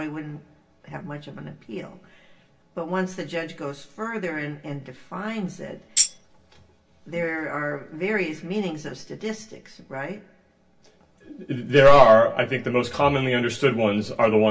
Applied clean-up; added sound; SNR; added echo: none; Tambourine; 2 dB; reverberation time 0.2 s.